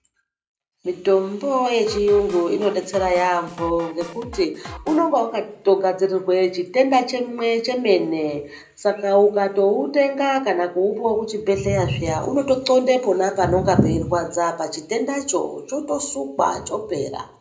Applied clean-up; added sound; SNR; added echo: none; Drum kit; 17 dB; reverberation time 0.4 s.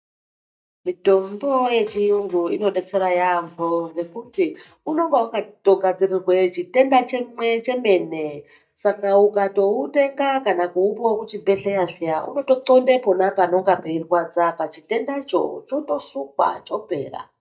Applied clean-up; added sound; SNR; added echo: neural mask model DeepFilterNet 3.